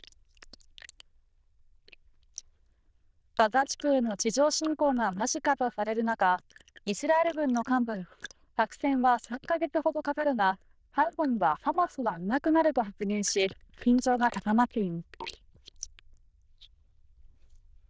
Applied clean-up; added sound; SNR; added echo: neural diffusion model UNIVERSE++.